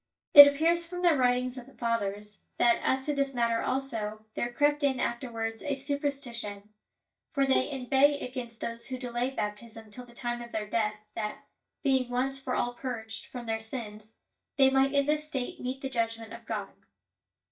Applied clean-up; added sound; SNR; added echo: neural mask model DeepFilterNet 3.